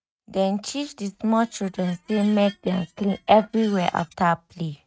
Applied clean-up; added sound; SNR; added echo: neural mask model RNNoise.